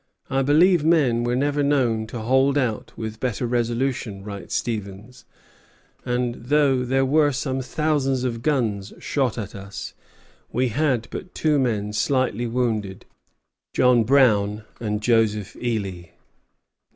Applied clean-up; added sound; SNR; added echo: none; none; none; none.